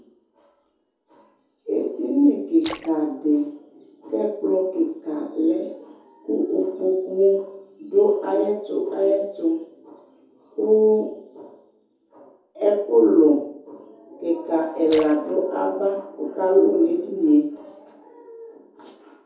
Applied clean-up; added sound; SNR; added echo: none; Splash, splatter; 17 dB; reverberation time 0.6 s.